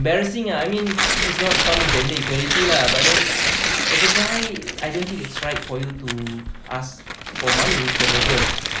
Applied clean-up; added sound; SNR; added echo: none; Tearing; -3 dB; none.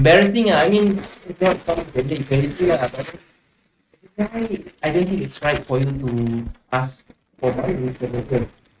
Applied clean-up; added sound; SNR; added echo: neural mask model RNNoise.